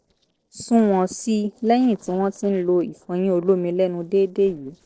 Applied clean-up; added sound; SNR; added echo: neural separator model SepFormer DNS4.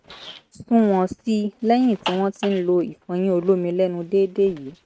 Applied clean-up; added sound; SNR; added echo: neural mask model RNNoise.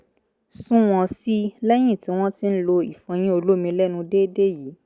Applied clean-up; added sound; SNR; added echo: none; none; none; none.